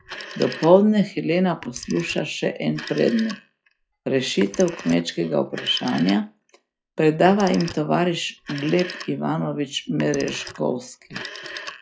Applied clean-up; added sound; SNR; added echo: classical method log-MMSE.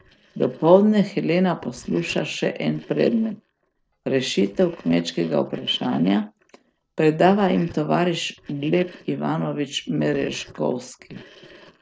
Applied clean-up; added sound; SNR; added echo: neural separator model SepFormer DNS4.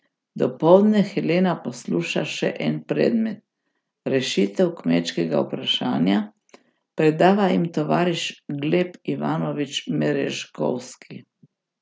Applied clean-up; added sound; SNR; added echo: none; none; none; none.